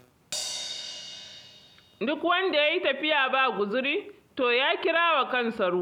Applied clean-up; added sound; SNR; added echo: none; Crash cymbal; 13 dB; none.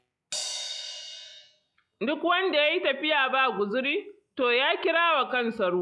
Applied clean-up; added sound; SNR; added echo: classical method log-MMSE.